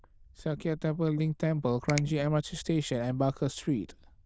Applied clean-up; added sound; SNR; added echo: neural diffusion model UNIVERSE++.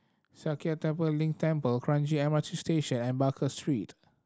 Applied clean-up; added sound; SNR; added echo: none; none; none; none.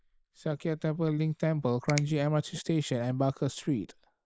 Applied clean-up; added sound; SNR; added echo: neural mask model Resemble Enhance denoiser.